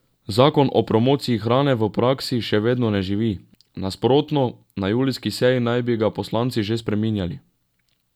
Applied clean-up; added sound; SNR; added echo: none; none; none; none.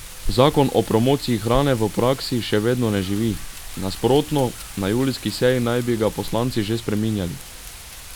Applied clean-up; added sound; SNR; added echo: none; Wind; 12 dB; none.